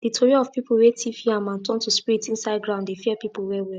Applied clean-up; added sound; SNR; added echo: none; none; none; none.